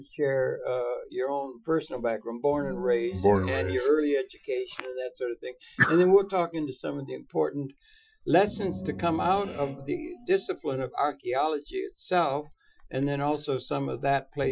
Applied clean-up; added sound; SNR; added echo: classical method Wiener filter.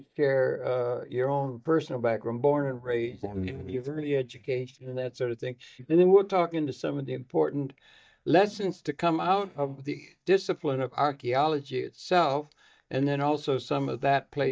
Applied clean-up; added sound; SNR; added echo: neural mask model DeepFilterNet 3.